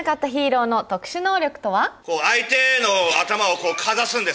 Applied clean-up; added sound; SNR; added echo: none; none; none; none.